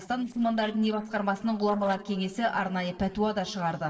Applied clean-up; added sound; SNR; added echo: neural separator model SepFormer DNS4.